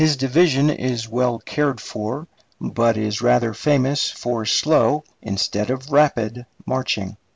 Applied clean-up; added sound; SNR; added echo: none; none; none; none.